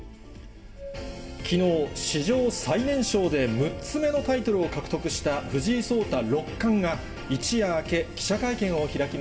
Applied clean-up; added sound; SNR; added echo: none; Doorbell; 19 dB; reverberation time 1.6 s.